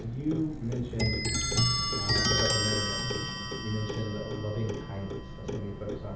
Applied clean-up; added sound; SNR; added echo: none; Clock; -4 dB; reverberation time 0.8 s.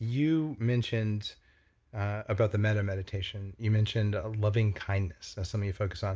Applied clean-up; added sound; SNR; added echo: none; none; none; none.